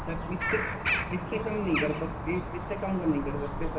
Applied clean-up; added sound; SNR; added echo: none; Bird vocalization, bird call, bird song; 1 dB; reverberation time 2.7 s.